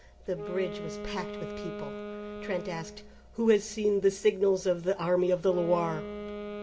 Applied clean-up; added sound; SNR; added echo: none; Wind instrument, woodwind instrument; 11 dB; reverberation time 0.5 s.